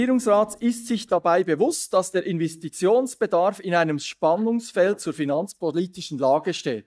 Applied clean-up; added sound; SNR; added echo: neural mask model DeepFilterNet 3.